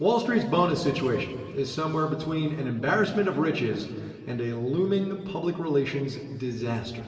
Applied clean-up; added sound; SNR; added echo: none; none; none; reverberation time 2.4 s.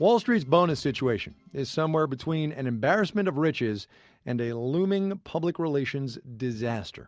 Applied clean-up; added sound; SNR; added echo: none; none; none; none.